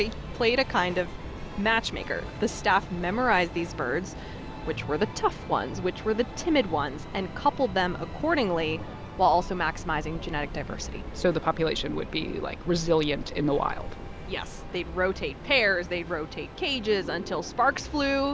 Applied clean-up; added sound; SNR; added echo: none; Train; 11 dB; none.